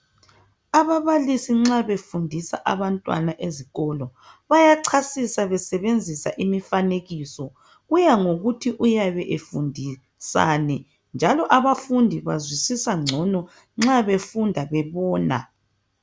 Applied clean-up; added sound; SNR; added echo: none; none; none; none.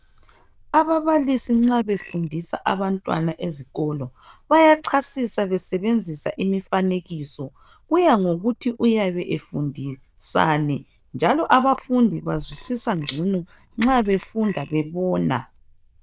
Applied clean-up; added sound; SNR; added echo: neural diffusion model UNIVERSE++.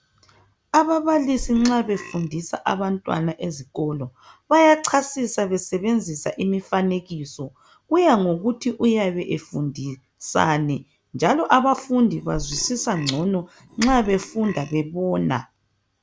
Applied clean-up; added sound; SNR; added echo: none; Burping, eructation; 14 dB; none.